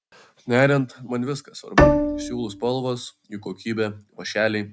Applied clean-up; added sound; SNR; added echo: neural mask model RNNoise.